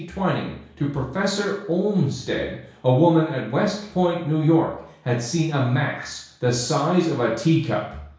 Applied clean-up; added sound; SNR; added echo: none; none; none; reverberation time 0.6 s.